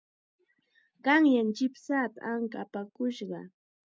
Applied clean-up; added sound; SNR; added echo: none; none; none; none.